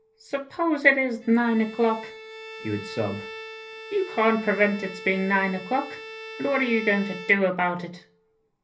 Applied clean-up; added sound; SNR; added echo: none; Bowed string instrument; 15 dB; reverberation time 0.3 s.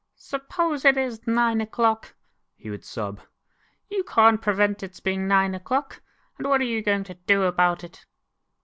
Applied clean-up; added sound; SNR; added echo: none; none; none; none.